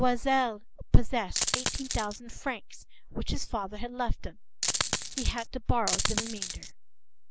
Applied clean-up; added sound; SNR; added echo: none; Coin (dropping); 3 dB; none.